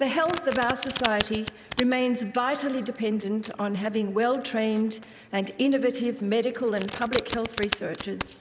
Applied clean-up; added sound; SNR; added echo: none; Domestic sounds, home sounds; 11 dB; none.